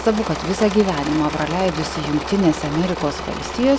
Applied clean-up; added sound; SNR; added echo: none; Engine / Mechanisms; 8 dB; none.